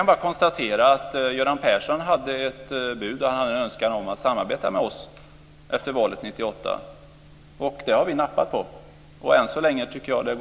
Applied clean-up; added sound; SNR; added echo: none; none; none; none.